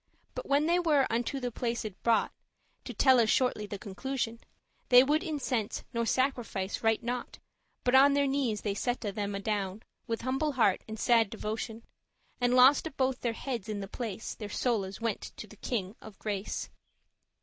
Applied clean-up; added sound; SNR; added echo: none; none; none; none.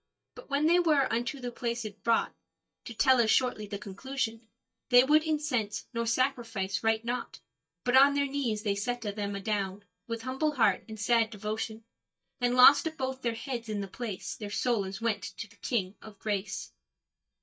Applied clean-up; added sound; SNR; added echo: neural mask model DeepFilterNet 3.